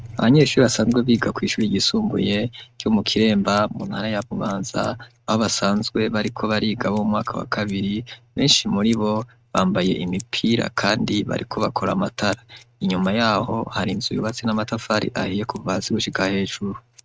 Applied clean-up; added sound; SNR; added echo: neural mask model RNNoise.